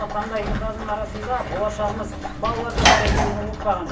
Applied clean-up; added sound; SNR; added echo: none; Sliding door / Slam; -1 dB; reverberation time 0.3 s.